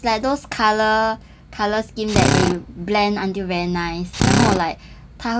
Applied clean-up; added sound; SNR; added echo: none; Drill; -3 dB; none.